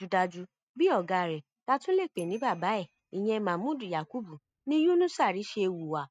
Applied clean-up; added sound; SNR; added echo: neural mask model RNNoise.